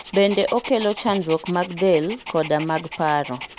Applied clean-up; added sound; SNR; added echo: none; Dog; 15 dB; none.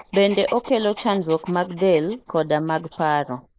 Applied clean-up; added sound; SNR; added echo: neural mask model Resemble Enhance denoiser.